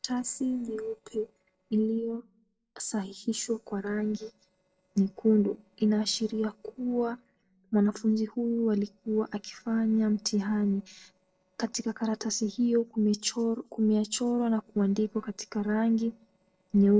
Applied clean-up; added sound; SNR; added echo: neural separator model SepFormer DNS4.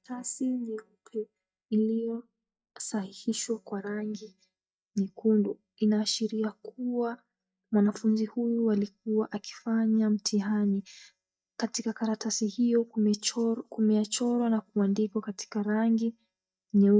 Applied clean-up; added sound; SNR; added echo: neural mask model DeepFilterNet 3.